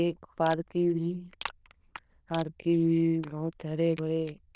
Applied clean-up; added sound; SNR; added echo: neural diffusion model UNIVERSE++.